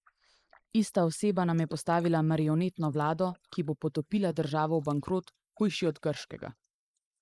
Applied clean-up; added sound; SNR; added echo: neural mask model Resemble Enhance denoiser.